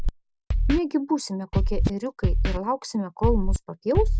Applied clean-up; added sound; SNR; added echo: none; Scratching (performance technique); -3 dB; none.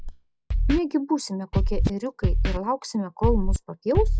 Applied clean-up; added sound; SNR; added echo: classical method log-MMSE.